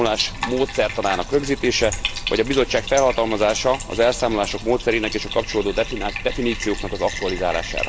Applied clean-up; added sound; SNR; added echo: none; Bathtub (filling or washing); 8 dB; none.